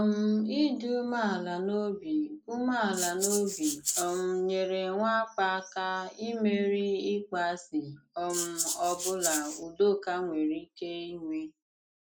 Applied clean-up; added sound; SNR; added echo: neural mask model Resemble Enhance denoiser.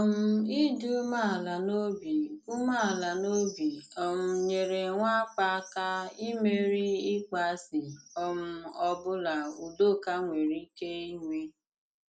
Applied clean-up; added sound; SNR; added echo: none; none; none; none.